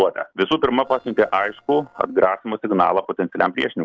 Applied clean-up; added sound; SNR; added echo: neural separator model SepFormer DNS4.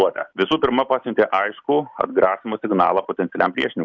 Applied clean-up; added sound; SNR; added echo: none; none; none; none.